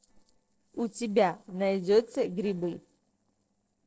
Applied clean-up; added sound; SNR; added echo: neural separator model SepFormer DNS4.